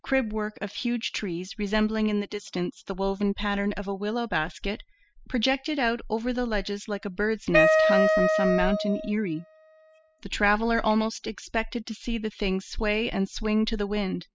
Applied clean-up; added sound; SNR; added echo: classical method spectral subtraction.